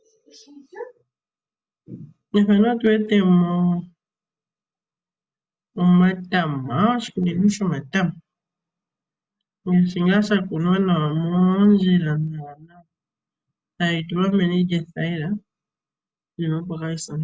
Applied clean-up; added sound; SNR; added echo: none; none; none; none.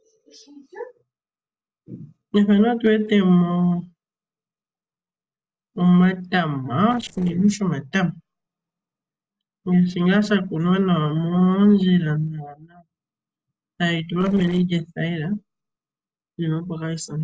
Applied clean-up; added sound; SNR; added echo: neural separator model SepFormer DNS4.